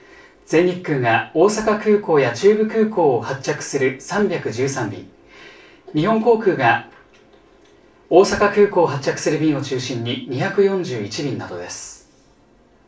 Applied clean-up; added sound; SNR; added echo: none; none; none; reverberation time 0.3 s.